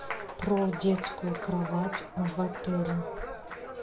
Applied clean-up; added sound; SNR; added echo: none; Applause; 7 dB; reverberation time 0.2 s.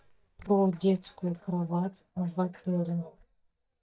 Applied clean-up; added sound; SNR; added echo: neural mask model DeepFilterNet 3.